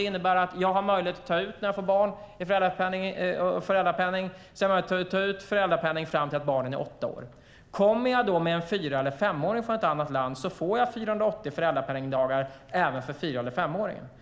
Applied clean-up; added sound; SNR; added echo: none; none; none; none.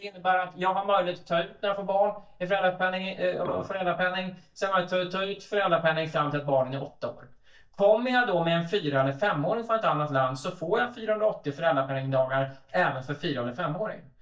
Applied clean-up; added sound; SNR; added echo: neural mask model DeepFilterNet 3.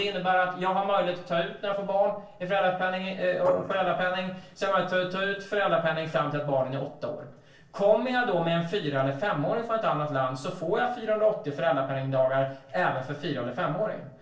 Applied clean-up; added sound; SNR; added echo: neural separator model SepFormer DNS4.